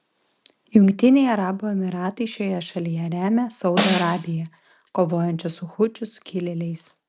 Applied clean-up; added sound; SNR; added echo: none; Snare drum; 4 dB; none.